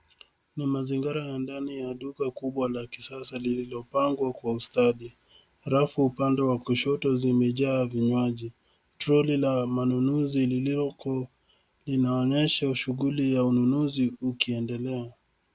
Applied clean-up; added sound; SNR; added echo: none; none; none; none.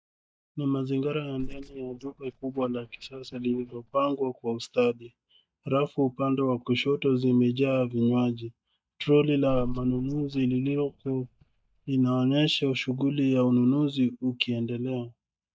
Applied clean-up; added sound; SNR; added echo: neural mask model DeepFilterNet 3.